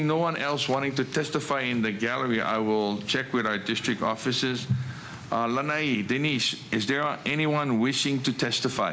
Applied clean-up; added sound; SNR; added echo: none; none; none; none.